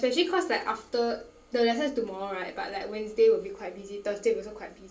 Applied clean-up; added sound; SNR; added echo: none; none; none; reverberation time 0.3 s.